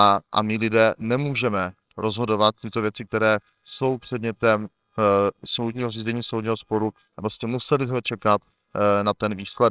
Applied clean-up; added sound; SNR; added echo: neural separator model SepFormer WHAMR!.